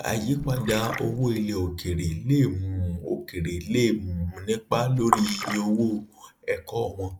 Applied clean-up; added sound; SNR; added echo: neural mask model Resemble Enhance denoiser.